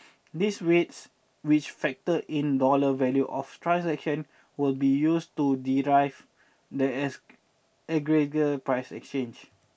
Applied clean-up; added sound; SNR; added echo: none; none; none; none.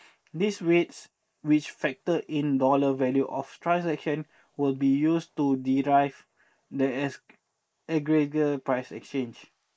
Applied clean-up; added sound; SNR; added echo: neural mask model Resemble Enhance denoiser.